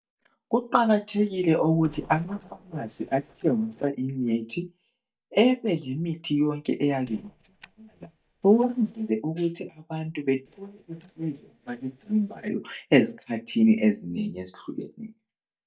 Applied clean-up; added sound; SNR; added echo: neural mask model DeepFilterNet 3.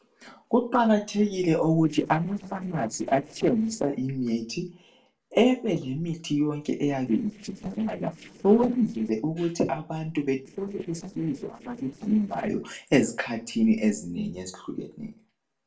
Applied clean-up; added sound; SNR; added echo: neural separator model SepFormer DNS4.